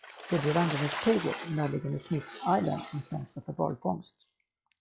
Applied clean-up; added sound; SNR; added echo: classical method log-MMSE.